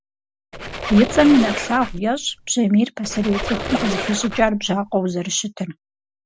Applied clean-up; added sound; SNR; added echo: none; Squeak; 8 dB; none.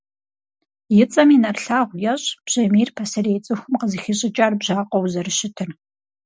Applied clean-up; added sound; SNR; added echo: none; none; none; none.